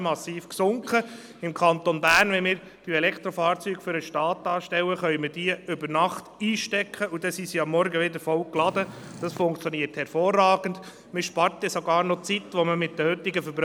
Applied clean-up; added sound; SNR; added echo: none; Purr; 15 dB; none.